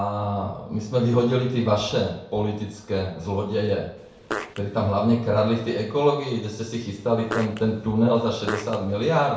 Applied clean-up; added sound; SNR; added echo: none; Fart; 11 dB; reverberation time 0.6 s.